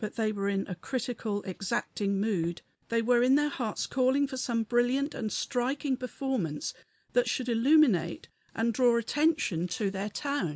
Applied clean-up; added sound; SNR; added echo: none; none; none; none.